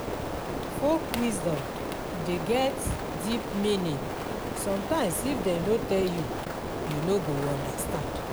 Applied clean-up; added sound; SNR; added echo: none; Rain; 3 dB; none.